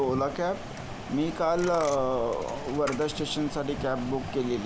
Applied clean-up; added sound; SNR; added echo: none; Coin (dropping); 13 dB; none.